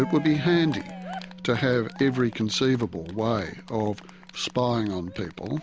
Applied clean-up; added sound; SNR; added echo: none; Cheering + Musical instrument; 14 dB; none.